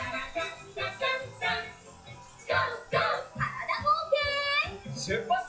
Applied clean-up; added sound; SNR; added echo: classical method WPE with log-MMSE.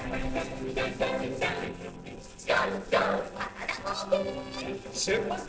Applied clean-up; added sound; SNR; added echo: neural separator model SepFormer DNS4.